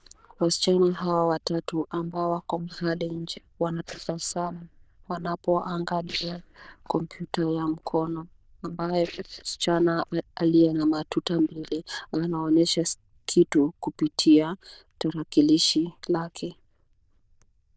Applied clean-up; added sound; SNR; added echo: neural diffusion model UNIVERSE++.